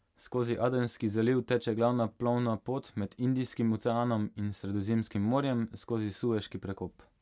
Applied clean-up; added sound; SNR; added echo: none; none; none; none.